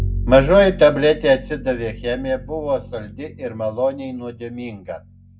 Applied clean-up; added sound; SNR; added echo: none; Bowed string instrument; 11 dB; reverberation time 0.3 s.